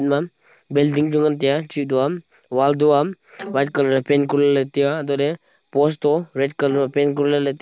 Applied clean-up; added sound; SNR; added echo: neural mask model Resemble Enhance denoiser.